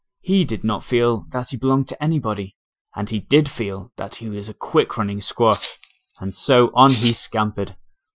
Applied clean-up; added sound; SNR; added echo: classical method Wiener filter.